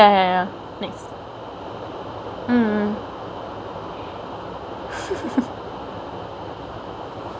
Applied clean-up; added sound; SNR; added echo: none; none; none; none.